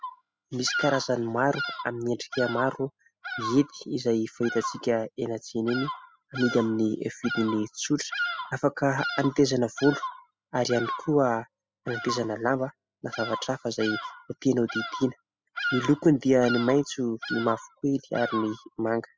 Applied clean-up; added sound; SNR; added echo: classical method spectral subtraction.